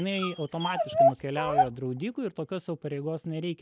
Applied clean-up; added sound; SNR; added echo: none; Dog; -3 dB; none.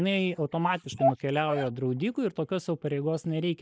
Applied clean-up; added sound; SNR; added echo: neural mask model Resemble Enhance denoiser.